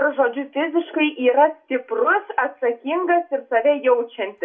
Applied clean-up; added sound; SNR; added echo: none; none; none; reverberation time 0.2 s.